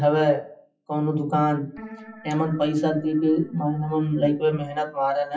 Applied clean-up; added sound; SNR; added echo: classical method WPE with log-MMSE.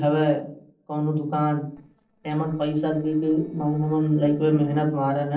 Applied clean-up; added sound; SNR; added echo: neural separator model SepFormer DNS4.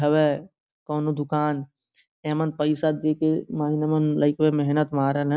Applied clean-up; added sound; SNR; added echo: none; none; none; none.